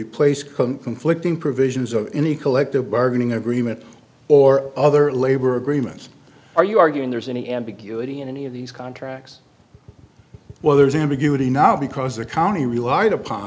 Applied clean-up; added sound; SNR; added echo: none; none; none; none.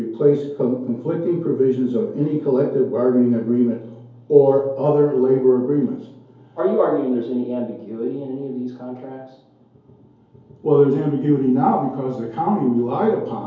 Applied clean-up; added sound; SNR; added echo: none; none; none; reverberation time 2.4 s.